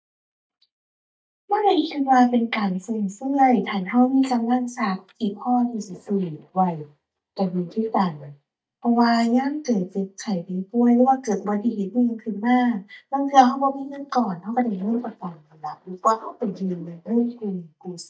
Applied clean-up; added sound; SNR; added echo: neural mask model DeepFilterNet 3.